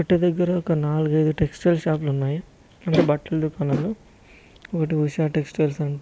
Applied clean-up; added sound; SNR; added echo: neural mask model Resemble Enhance denoiser.